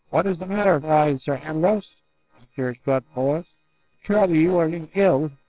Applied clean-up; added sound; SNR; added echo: neural separator model SepFormer WHAMR!.